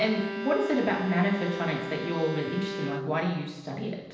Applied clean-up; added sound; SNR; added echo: none; Bowed string instrument; 8 dB; reverberation time 0.9 s.